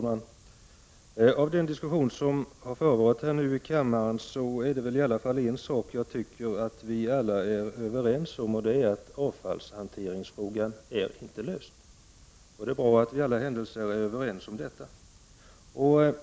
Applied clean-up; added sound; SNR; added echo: none; none; none; none.